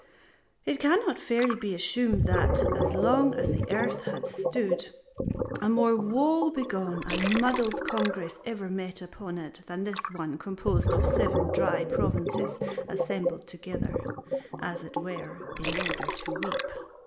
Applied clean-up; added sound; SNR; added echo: none; Gurgling; 0 dB; none.